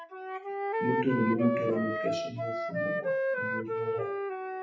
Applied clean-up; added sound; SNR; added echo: classical method WPE with log-MMSE.